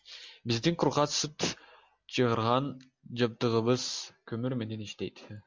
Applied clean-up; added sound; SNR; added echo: none; none; none; none.